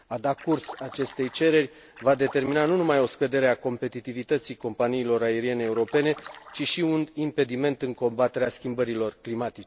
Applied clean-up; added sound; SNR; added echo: none; Splash, splatter; 19 dB; none.